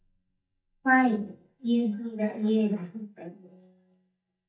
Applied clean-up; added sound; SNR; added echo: neural mask model DeepFilterNet 3.